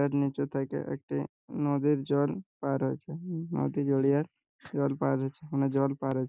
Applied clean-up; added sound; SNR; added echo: none; none; none; none.